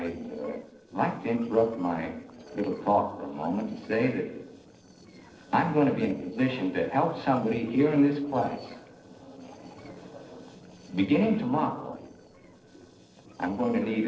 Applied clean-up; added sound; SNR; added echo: neural separator model SepFormer DNS4.